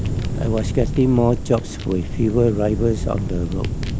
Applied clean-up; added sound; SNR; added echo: none; Fire; 3 dB; none.